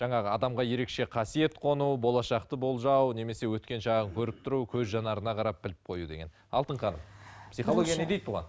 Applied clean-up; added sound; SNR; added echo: none; none; none; none.